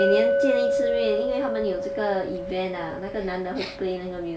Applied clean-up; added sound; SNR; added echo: none; Chink, clink; -2 dB; none.